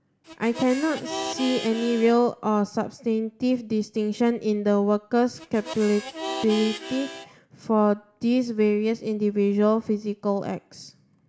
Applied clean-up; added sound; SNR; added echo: none; Harmonica; 10 dB; none.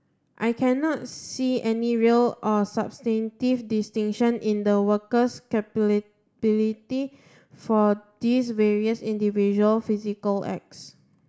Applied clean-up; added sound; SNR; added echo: none; none; none; none.